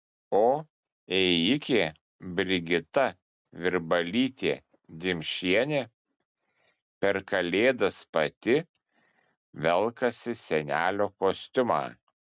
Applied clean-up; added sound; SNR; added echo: none; none; none; none.